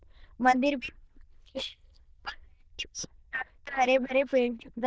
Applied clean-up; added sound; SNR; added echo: neural diffusion model UNIVERSE++.